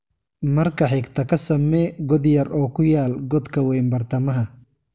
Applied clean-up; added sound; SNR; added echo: none; none; none; none.